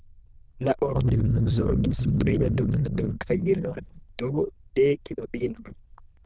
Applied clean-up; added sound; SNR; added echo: neural diffusion model UNIVERSE++.